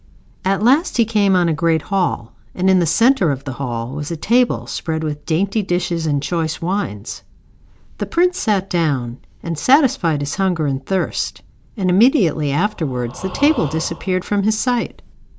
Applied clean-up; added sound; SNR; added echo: none; Breathing; 17 dB; none.